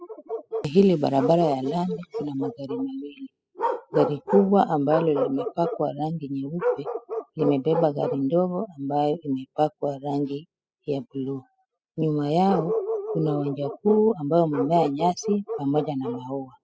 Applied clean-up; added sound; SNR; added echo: classical method spectral subtraction.